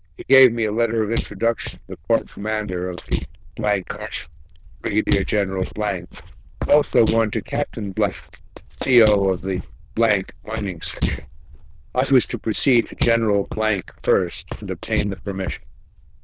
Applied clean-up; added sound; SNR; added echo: neural diffusion model UNIVERSE++.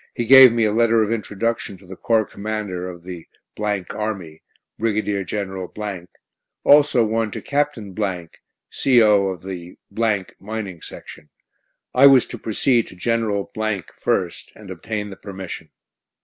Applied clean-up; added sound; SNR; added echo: none; none; none; none.